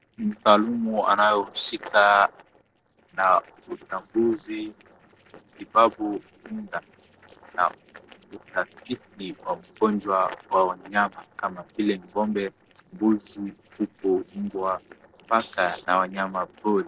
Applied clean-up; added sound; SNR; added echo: neural separator model SepFormer DNS4.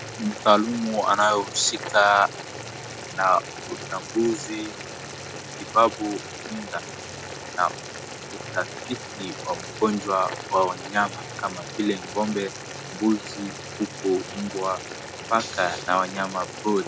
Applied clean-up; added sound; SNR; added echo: none; Boiling; 10 dB; none.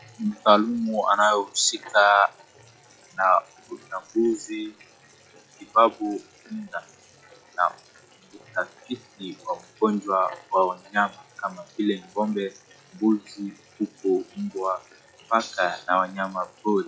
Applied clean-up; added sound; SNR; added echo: classical method log-MMSE.